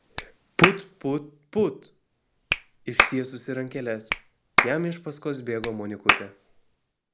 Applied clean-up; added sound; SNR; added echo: none; Clapping; -1 dB; none.